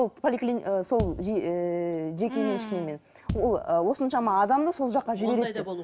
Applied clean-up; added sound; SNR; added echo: none; Bass drum; 12 dB; none.